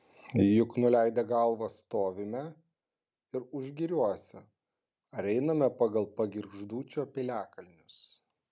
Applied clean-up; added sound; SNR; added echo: none; none; none; none.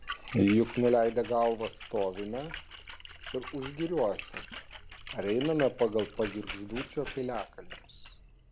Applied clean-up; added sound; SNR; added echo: none; Splash, splatter; 12 dB; none.